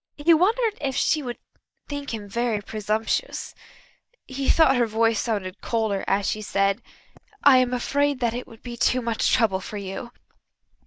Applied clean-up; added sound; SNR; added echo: neural mask model DeepFilterNet 3.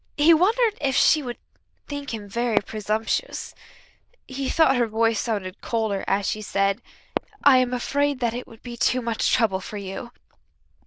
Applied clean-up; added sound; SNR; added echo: neural diffusion model UNIVERSE++.